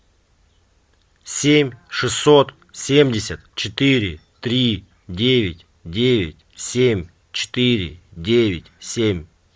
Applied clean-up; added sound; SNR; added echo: none; none; none; none.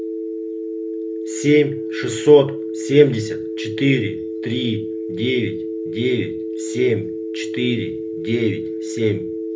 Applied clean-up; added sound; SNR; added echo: none; Telephone; 6 dB; reverberation time 0.3 s.